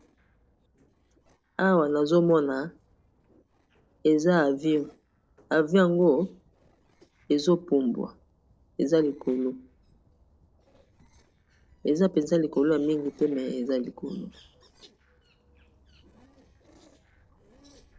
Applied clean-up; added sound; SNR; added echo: neural separator model SepFormer DNS4.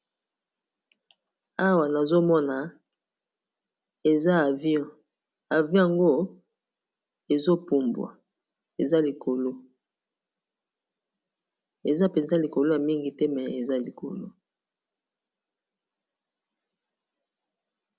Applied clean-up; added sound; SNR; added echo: none; none; none; none.